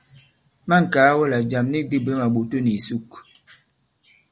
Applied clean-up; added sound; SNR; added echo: none; none; none; none.